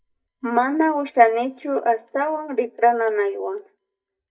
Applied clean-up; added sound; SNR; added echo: neural mask model DeepFilterNet 3.